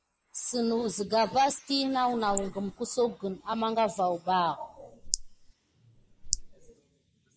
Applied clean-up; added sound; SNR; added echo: neural mask model Resemble Enhance denoiser.